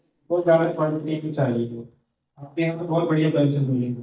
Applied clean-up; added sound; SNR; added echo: neural mask model DeepFilterNet 3.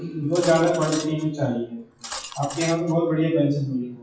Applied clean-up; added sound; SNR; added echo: classical method WPE with log-MMSE.